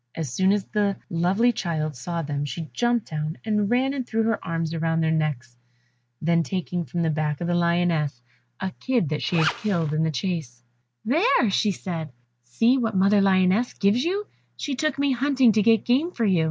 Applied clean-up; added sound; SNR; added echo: none; Zipper (clothing); 7 dB; none.